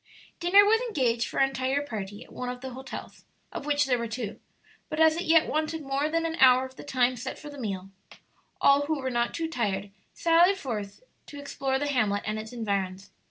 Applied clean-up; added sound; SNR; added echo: none; none; none; none.